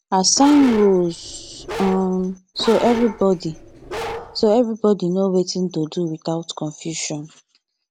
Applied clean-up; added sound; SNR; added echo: none; Bark; 11 dB; none.